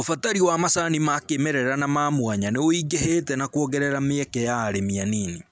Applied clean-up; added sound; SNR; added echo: none; none; none; none.